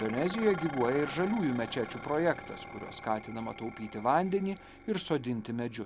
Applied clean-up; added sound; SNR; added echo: none; Dishes, pots, and pans; 12 dB; none.